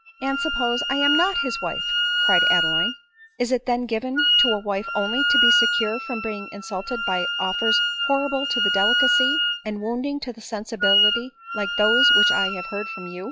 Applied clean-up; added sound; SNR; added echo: classical method log-MMSE.